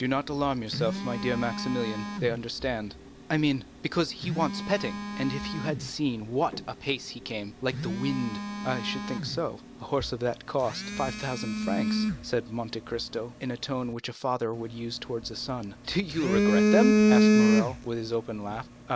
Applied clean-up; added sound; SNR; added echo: none; Telephone; -1 dB; none.